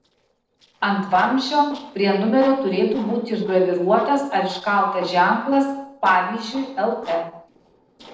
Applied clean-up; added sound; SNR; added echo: neural separator model SepFormer DNS4.